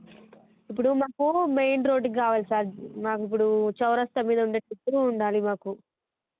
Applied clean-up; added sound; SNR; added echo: none; none; none; none.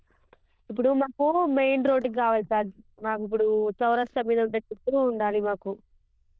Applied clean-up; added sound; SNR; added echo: neural diffusion model UNIVERSE++.